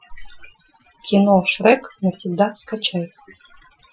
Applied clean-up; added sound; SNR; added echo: classical method Wiener filter.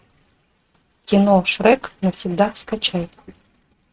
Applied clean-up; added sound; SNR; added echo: neural mask model RNNoise.